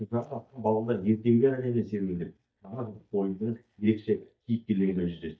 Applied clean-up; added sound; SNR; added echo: neural mask model DeepFilterNet 3.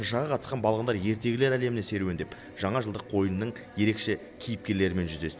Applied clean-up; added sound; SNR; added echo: none; none; none; none.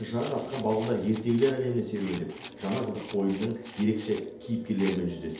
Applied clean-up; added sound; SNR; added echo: none; Rattle; 15 dB; reverberation time 2.2 s.